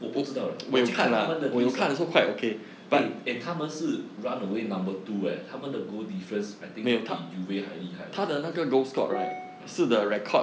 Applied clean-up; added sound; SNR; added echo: none; none; none; none.